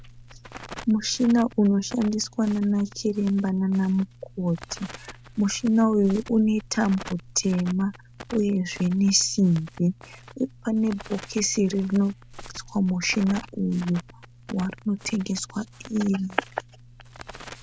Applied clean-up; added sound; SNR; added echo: none; Crackle; 18 dB; none.